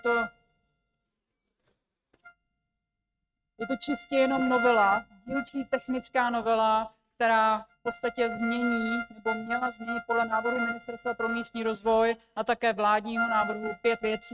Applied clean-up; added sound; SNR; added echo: neural mask model RNNoise.